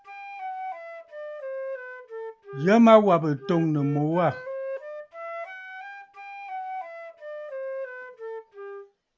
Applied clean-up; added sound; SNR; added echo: none; Wind instrument, woodwind instrument; 11 dB; none.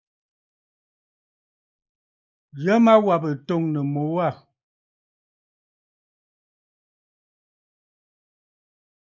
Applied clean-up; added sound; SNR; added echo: neural mask model Resemble Enhance denoiser.